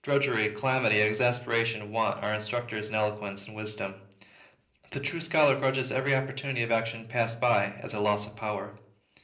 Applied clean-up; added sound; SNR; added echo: none; none; none; reverberation time 0.5 s.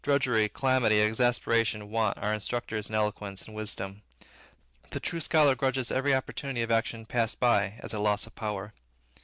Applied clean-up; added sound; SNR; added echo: none; none; none; none.